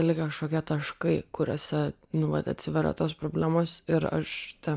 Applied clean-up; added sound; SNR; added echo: none; none; none; none.